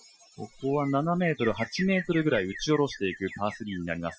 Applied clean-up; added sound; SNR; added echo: classical method Wiener filter.